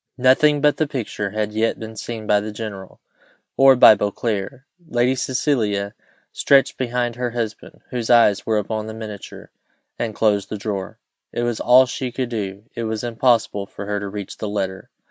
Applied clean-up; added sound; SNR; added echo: none; none; none; none.